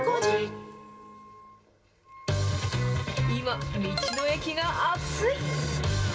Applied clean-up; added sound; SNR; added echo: none; Wind instrument, woodwind instrument; 19 dB; reverberation time 2.8 s.